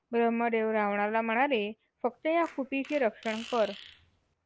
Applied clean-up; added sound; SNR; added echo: none; Fart; 19 dB; none.